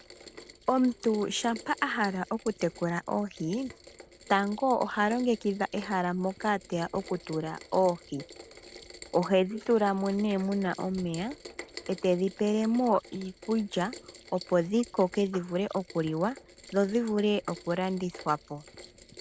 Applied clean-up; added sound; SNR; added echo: none; Rain; 19 dB; none.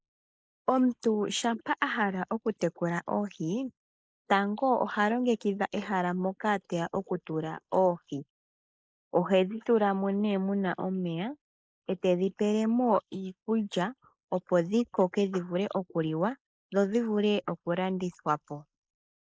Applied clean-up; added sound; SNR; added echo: neural mask model Resemble Enhance denoiser.